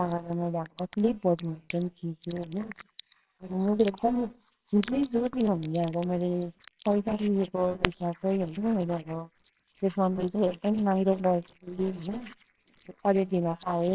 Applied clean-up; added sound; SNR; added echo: neural separator model SepFormer WHAMR!.